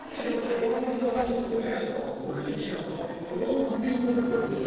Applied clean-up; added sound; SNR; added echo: neural separator model SepFormer DNS4.